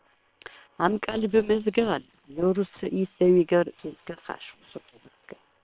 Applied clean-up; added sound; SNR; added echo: neural separator model SepFormer WHAM!.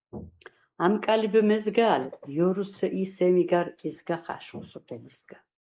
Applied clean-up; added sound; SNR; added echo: neural mask model Resemble Enhance denoiser.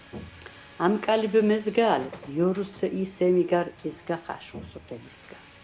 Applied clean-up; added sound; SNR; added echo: none; Buzz + Domestic sounds, home sounds; 20 dB; none.